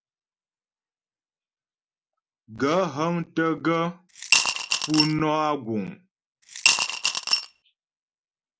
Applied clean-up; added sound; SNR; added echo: none; Coin (dropping) / Glass; -5 dB; none.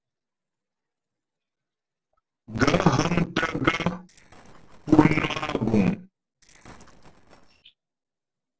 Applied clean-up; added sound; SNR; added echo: neural separator model SepFormer DNS4.